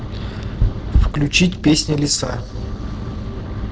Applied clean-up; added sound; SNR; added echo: neural separator model SepFormer DNS4.